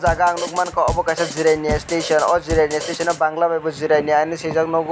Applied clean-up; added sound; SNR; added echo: none; Drum kit; 10 dB; none.